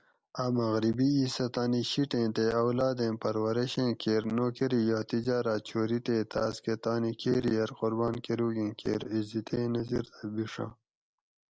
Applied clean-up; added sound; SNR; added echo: none; none; none; none.